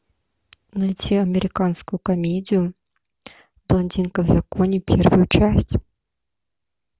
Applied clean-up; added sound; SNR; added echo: none; none; none; none.